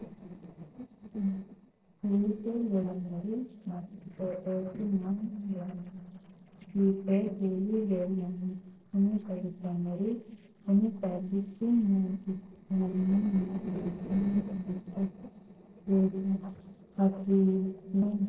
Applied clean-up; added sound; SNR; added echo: neural separator model SepFormer DNS4.